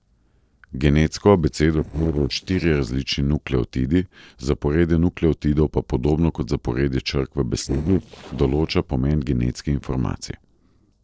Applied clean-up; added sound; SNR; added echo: neural separator model SepFormer DNS4.